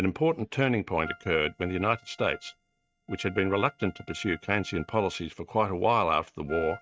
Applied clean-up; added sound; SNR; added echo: neural mask model RNNoise.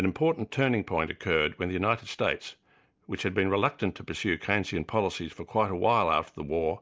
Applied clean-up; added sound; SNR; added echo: none; none; none; none.